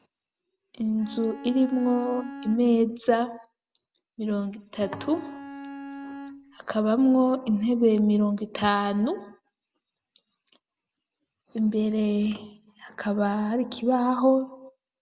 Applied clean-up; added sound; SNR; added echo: none; Bowed string instrument; 14 dB; none.